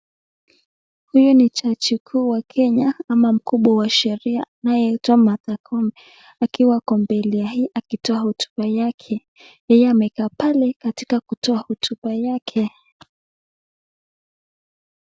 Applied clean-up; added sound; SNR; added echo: none; none; none; none.